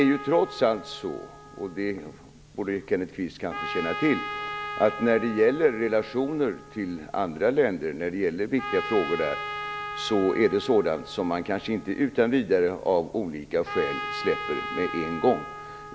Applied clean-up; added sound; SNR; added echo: none; Trumpet; 11 dB; none.